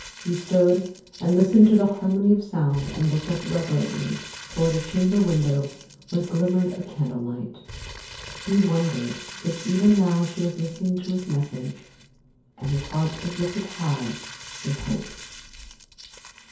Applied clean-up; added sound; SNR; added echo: none; Crumpling, crinkling; 17 dB; reverberation time 0.6 s.